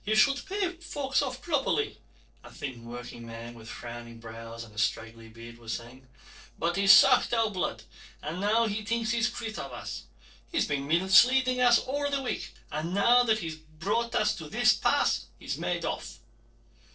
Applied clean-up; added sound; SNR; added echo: neural separator model SepFormer DNS4.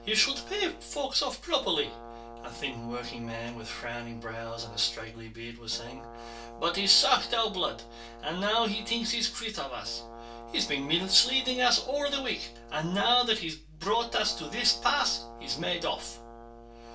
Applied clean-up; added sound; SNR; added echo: none; Brass instrument; 16 dB; reverberation time 0.2 s.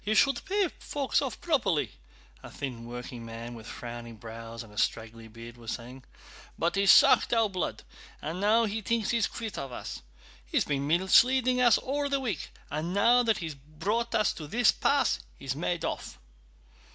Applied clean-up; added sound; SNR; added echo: none; none; none; none.